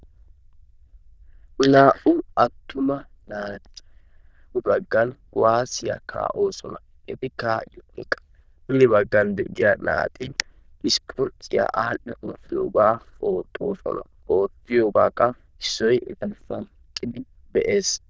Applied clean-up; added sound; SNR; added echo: neural diffusion model UNIVERSE++.